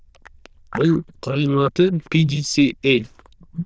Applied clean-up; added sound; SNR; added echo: neural diffusion model UNIVERSE++.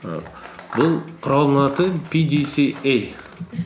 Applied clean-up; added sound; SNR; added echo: none; Scissors; 17 dB; none.